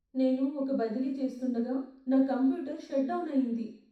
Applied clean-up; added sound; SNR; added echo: none; none; none; reverberation time 0.6 s.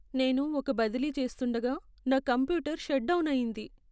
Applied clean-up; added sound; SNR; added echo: none; none; none; none.